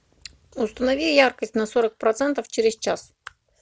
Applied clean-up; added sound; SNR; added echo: none; none; none; none.